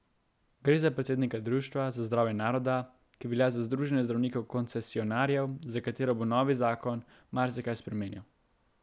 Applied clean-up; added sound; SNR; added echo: none; none; none; none.